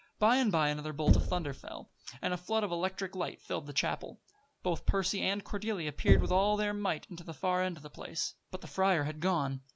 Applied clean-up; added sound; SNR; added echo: none; Knock; 4 dB; none.